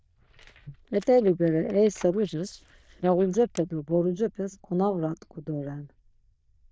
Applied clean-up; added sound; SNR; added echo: neural diffusion model UNIVERSE++.